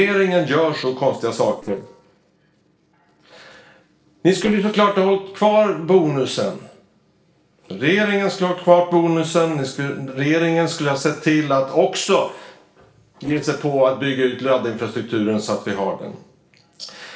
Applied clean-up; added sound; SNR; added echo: neural separator model SepFormer DNS4.